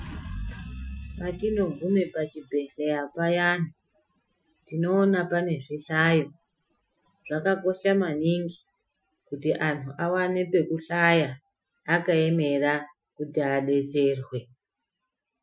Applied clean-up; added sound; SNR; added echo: classical method Wiener filter.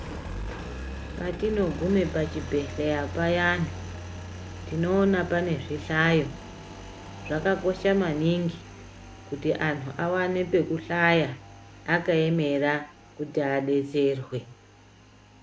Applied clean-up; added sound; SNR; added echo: none; Engine; 12 dB; none.